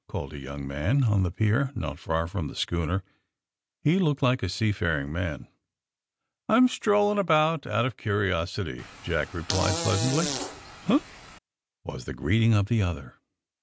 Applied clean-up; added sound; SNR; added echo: none; Fart; 7 dB; none.